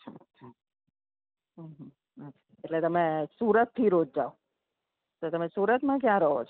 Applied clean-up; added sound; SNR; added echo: none; none; none; none.